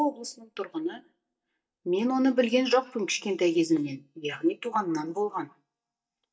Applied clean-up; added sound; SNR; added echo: neural mask model DeepFilterNet 3.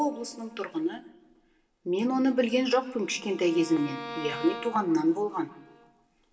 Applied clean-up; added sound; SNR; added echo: none; Bowed string instrument; 16 dB; reverberation time 0.9 s.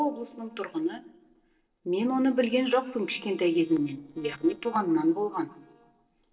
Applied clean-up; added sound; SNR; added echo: neural separator model SepFormer DNS4.